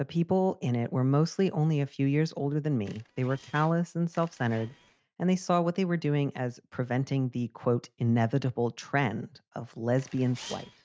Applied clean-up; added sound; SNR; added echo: neural mask model RNNoise.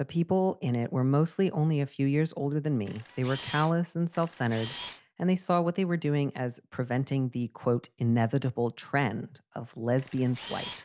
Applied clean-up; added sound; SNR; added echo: none; Camera; 13 dB; none.